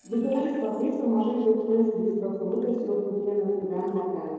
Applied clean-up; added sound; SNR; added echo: neural separator model SepFormer DNS4.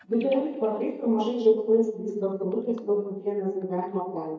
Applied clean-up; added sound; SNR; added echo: neural mask model DeepFilterNet 3.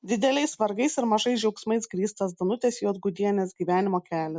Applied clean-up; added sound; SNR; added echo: none; none; none; none.